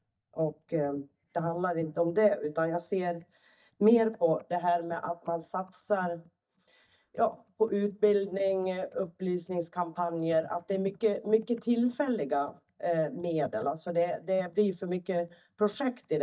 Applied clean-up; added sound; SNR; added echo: neural mask model DeepFilterNet 3.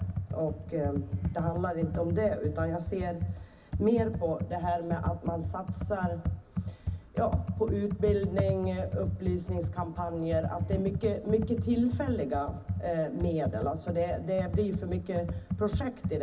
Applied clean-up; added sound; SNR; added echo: none; Computer keyboard; 2 dB; reverberation time 0.4 s.